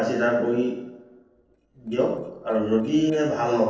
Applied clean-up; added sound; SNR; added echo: neural separator model SepFormer DNS4.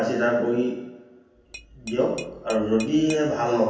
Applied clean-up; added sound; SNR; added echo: none; Tap / Glass; 18 dB; reverberation time 0.9 s.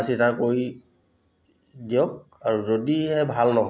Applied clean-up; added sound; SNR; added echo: none; none; none; none.